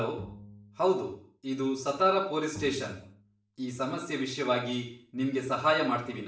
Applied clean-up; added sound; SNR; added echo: none; Bowed string instrument; 18 dB; reverberation time 0.5 s.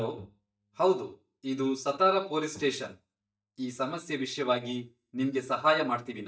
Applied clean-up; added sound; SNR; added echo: neural mask model DeepFilterNet 3.